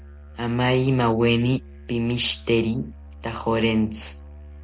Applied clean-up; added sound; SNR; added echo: none; Musical instrument; 18 dB; none.